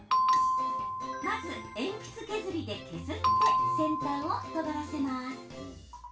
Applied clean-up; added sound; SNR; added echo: none; Bell; -5 dB; reverberation time 0.2 s.